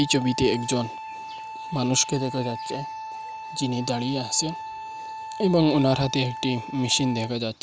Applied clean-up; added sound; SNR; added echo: none; Wind instrument, woodwind instrument; 10 dB; none.